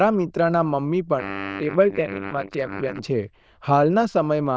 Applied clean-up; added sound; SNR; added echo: neural diffusion model UNIVERSE++.